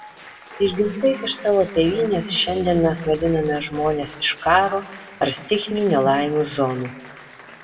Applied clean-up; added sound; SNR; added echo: none; Applause; 20 dB; reverberation time 1.0 s.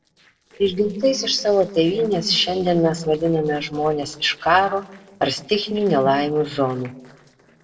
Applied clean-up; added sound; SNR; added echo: neural separator model SepFormer DNS4.